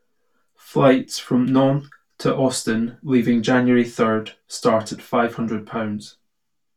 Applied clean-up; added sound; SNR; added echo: none; none; none; reverberation time 0.2 s.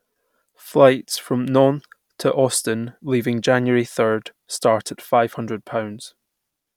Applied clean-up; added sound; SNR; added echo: none; none; none; none.